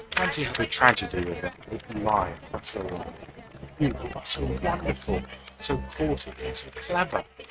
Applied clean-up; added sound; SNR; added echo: neural mask model RNNoise.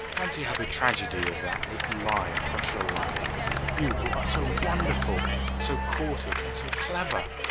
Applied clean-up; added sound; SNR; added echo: none; Truck + Clapping; -3 dB; none.